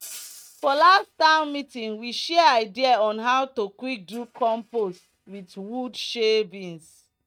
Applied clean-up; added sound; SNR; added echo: neural mask model RNNoise.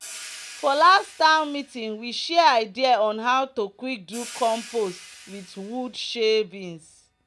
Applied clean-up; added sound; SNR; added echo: none; Hi-hat; 20 dB; none.